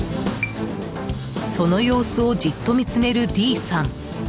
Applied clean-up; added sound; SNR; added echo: none; none; none; none.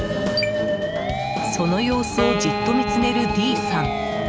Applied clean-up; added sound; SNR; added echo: none; Wind instrument, woodwind instrument + Musical instrument; 1 dB; none.